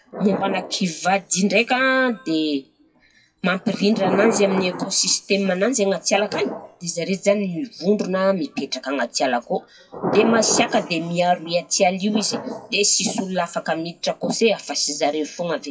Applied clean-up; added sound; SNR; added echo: classical method WPE with log-MMSE.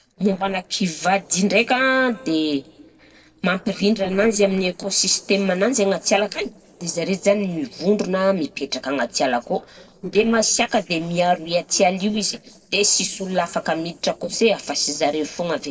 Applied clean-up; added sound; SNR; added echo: neural separator model SepFormer DNS4.